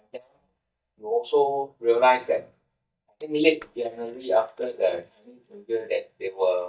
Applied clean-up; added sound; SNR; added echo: neural mask model DeepFilterNet 3.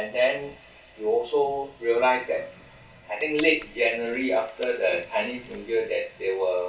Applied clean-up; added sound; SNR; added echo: none; Mechanisms; 20 dB; reverberation time 0.2 s.